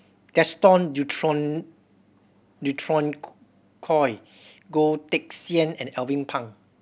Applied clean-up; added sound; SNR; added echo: none; none; none; none.